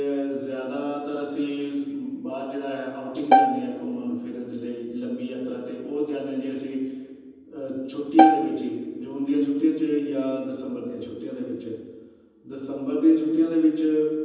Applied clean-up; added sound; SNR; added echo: none; Bowed string instrument; -5 dB; reverberation time 1.1 s.